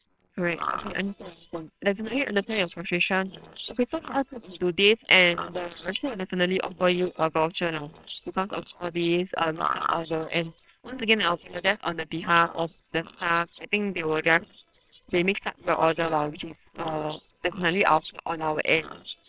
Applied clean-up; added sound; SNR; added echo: neural separator model SepFormer WHAMR!.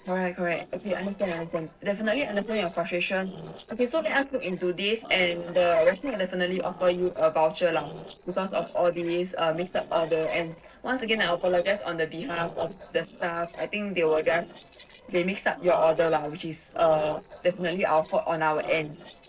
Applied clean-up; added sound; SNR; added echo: neural separator model SepFormer DNS4.